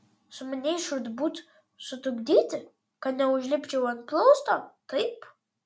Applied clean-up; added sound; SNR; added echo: none; none; none; none.